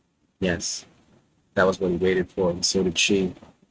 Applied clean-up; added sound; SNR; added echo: neural mask model RNNoise.